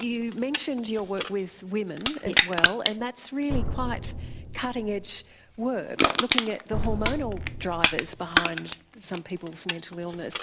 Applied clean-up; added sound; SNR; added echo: none; Drum + Crushing; -3 dB; none.